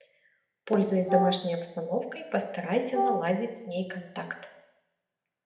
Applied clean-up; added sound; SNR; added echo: none; Wind instrument, woodwind instrument; 0 dB; reverberation time 0.7 s.